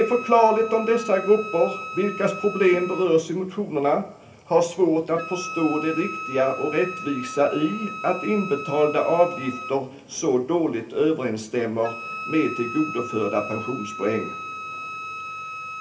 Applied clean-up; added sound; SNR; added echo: none; Wind instrument, woodwind instrument; 11 dB; reverberation time 0.3 s.